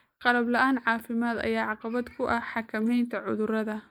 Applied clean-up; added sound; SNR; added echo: neural mask model Resemble Enhance denoiser.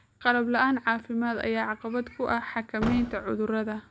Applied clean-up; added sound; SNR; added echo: none; Slam / Car; 15 dB; none.